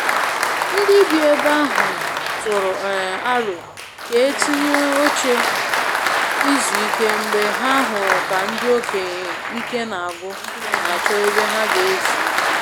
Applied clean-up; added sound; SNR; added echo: none; Applause; 0 dB; none.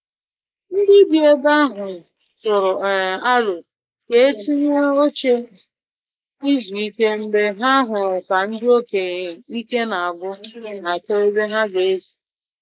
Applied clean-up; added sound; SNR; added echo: neural mask model Resemble Enhance denoiser.